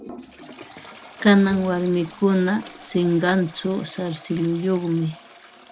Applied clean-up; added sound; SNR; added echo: none; Toilet flush + Bowed string instrument; 18 dB; none.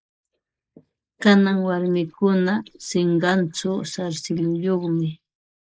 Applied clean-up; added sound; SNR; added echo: neural mask model Resemble Enhance denoiser.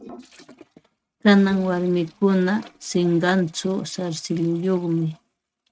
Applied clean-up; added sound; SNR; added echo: neural mask model RNNoise.